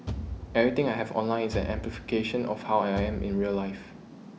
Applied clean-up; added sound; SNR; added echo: none; Bass drum / Thump, thud; 10 dB; none.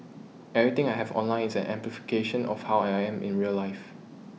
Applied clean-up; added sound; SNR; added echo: none; none; none; none.